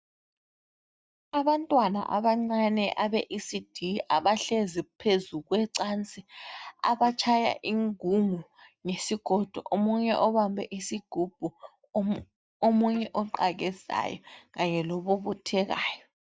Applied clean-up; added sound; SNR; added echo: neural mask model DeepFilterNet 3.